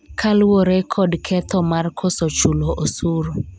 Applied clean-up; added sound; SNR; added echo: none; none; none; none.